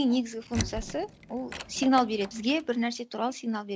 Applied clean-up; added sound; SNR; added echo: none; Door; 11 dB; none.